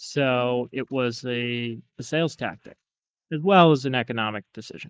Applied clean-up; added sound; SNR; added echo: neural mask model Resemble Enhance denoiser.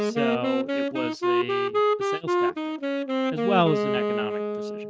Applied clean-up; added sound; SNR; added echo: neural mask model RNNoise.